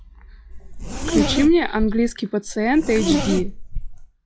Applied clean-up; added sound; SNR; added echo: classical method log-MMSE.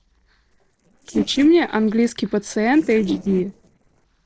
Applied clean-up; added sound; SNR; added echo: neural separator model SepFormer DNS4.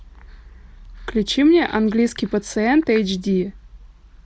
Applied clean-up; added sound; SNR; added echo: none; none; none; none.